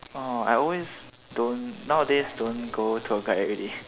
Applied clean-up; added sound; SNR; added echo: none; none; none; none.